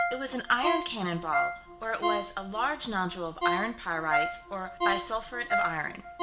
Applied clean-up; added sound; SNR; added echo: none; Ringtone; 1 dB; reverberation time 0.7 s.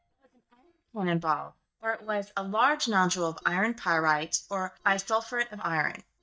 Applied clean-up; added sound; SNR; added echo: neural mask model DeepFilterNet 3.